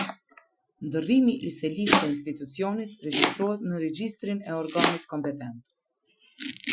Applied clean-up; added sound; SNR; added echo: classical method Wiener filter.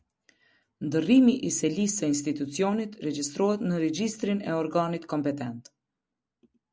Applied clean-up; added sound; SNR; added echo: none; none; none; none.